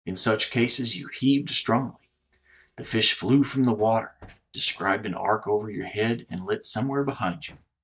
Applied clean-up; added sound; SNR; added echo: neural mask model DeepFilterNet 3.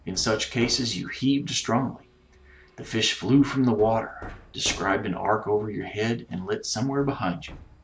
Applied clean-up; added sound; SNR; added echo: none; Hammer; 19 dB; none.